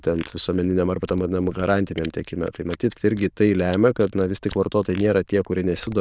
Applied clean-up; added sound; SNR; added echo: neural diffusion model UNIVERSE++.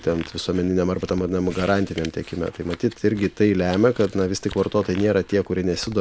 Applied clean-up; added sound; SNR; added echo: none; Crumpling, crinkling; 20 dB; none.